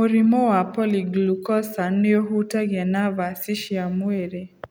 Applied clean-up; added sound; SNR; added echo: none; none; none; none.